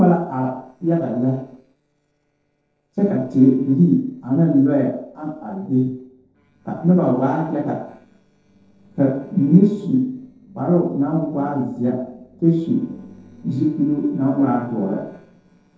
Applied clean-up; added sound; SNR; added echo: neural separator model SepFormer DNS4.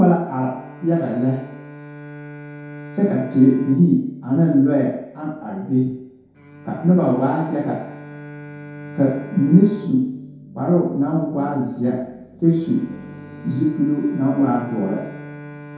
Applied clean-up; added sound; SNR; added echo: none; Bowed string instrument; 18 dB; reverberation time 0.8 s.